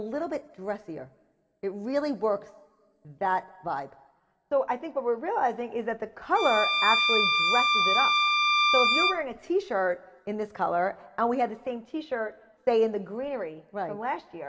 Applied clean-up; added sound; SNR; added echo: none; Bowed string instrument; -5 dB; reverberation time 1.3 s.